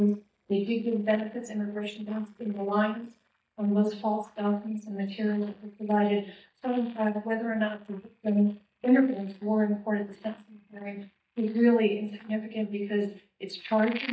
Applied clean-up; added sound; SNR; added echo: neural mask model DeepFilterNet 3.